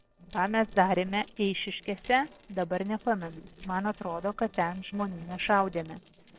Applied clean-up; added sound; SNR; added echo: neural separator model SepFormer DNS4.